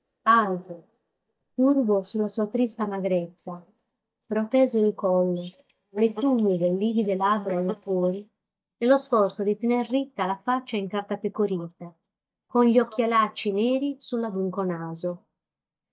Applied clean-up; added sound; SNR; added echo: neural mask model DeepFilterNet 3.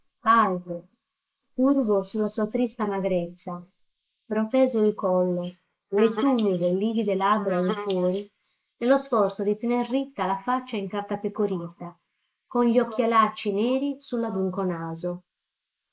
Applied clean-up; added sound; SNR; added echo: neural mask model Resemble Enhance denoiser.